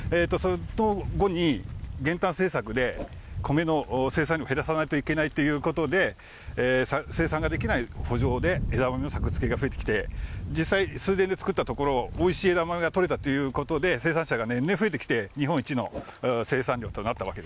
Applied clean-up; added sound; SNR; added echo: none; Whoosh, swoosh, swish; 15 dB; none.